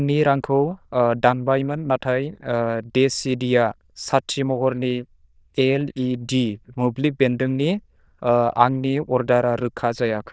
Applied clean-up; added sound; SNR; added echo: neural diffusion model UNIVERSE++.